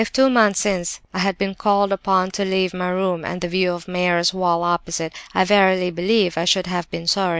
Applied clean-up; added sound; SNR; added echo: none; none; none; none.